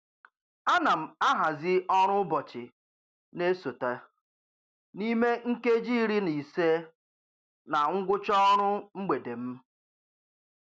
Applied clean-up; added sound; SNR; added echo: none; none; none; none.